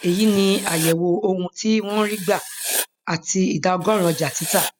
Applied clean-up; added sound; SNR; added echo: classical method spectral subtraction.